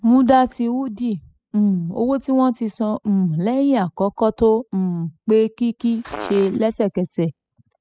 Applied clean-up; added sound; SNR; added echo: classical method spectral subtraction.